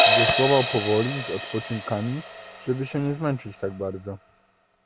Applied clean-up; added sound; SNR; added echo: none; Crash cymbal; 1 dB; none.